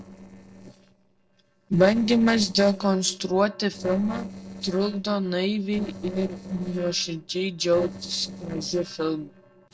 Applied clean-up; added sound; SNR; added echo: neural separator model SepFormer DNS4.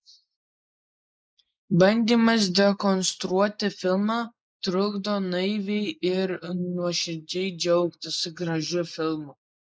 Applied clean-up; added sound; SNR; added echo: neural mask model Resemble Enhance denoiser.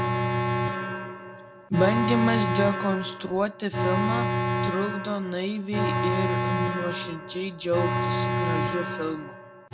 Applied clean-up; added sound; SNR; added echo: none; Alarm; -1 dB; none.